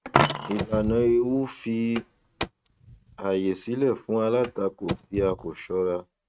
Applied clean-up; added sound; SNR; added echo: neural mask model RNNoise.